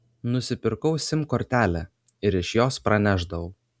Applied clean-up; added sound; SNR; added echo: none; none; none; none.